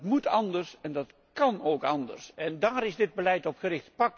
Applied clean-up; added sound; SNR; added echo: none; none; none; none.